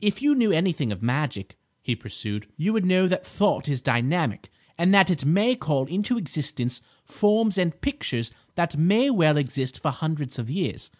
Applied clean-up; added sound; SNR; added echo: none; none; none; none.